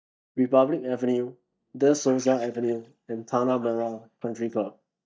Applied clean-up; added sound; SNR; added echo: neural mask model DeepFilterNet 3.